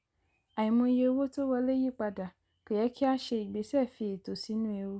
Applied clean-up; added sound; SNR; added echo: none; none; none; none.